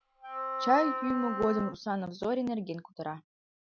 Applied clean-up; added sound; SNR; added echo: none; Wind instrument, woodwind instrument; 4 dB; none.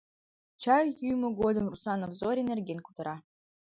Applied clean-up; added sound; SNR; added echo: none; none; none; none.